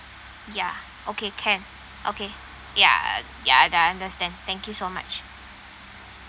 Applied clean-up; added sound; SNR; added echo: none; none; none; none.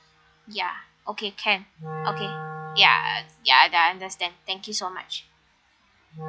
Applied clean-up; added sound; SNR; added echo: classical method log-MMSE.